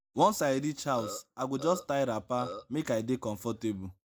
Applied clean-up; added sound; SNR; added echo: neural mask model Resemble Enhance denoiser.